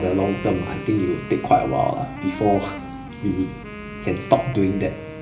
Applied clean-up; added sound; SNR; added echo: none; Wind instrument, woodwind instrument; 13 dB; reverberation time 0.4 s.